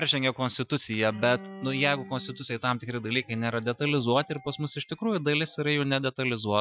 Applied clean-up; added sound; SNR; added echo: classical method Wiener filter.